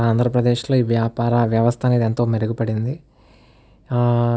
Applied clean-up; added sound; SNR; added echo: none; none; none; none.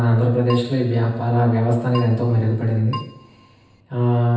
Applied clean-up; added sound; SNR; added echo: none; Keyboard (musical); 18 dB; reverberation time 0.9 s.